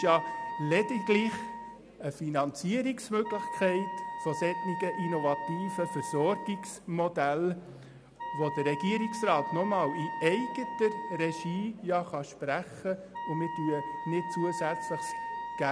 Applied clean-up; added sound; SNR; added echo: none; Wind instrument, woodwind instrument; 7 dB; none.